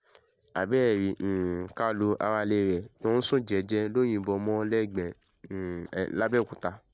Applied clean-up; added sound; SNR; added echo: neural separator model SepFormer DNS4.